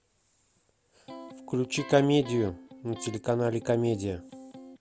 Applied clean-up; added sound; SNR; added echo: none; Electric guitar; 16 dB; none.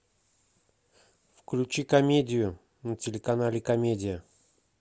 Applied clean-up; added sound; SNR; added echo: none; none; none; none.